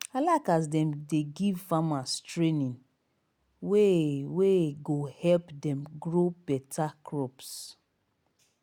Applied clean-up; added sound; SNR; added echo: none; none; none; none.